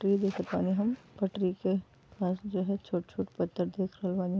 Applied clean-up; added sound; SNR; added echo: none; none; none; none.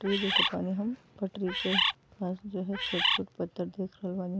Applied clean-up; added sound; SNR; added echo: none; Bird; -5 dB; none.